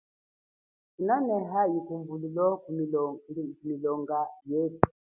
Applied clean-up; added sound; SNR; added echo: none; none; none; none.